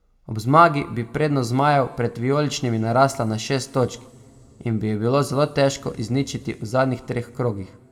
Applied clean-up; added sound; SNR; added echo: none; none; none; reverberation time 2.6 s.